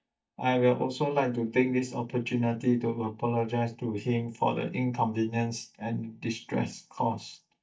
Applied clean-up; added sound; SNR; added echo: neural mask model DeepFilterNet 3.